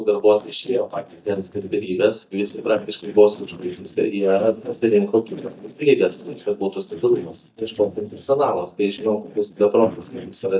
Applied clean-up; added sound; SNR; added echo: neural mask model DeepFilterNet 3.